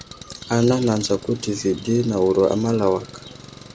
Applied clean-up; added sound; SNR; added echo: none; Engine; 19 dB; none.